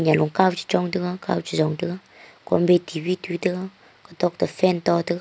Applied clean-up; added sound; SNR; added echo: none; none; none; none.